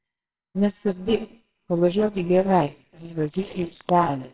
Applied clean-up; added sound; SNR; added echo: neural separator model SepFormer WHAMR!.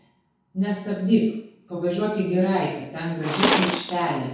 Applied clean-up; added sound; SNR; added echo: none; Tools; 0 dB; reverberation time 0.6 s.